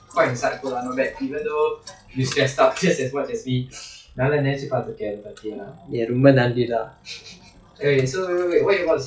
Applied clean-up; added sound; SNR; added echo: classical method log-MMSE.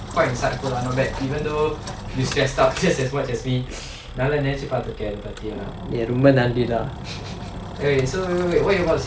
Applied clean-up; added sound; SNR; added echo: none; Engine; 13 dB; none.